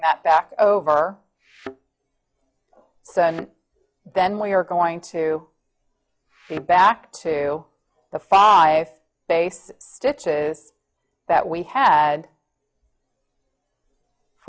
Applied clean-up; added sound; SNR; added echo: classical method log-MMSE.